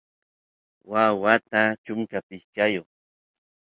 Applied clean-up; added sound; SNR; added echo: none; none; none; none.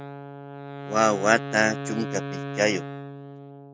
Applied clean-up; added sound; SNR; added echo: none; Wind instrument, woodwind instrument; 8 dB; none.